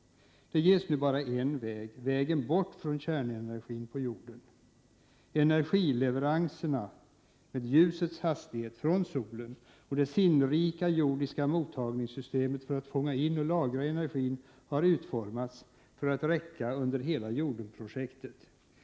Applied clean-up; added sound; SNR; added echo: none; none; none; none.